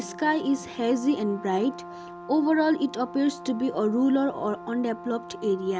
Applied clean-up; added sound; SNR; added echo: none; Brass instrument; 15 dB; none.